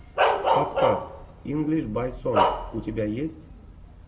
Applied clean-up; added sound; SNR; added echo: none; Bark; -3 dB; none.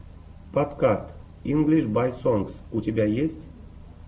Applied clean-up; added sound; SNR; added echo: none; none; none; none.